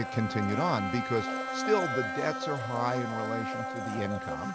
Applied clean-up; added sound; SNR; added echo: none; Bowed string instrument + Domestic sounds, home sounds; 2 dB; none.